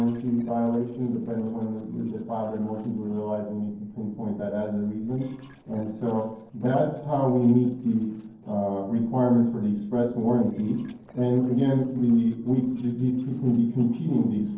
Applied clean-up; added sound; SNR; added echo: neural separator model SepFormer DNS4.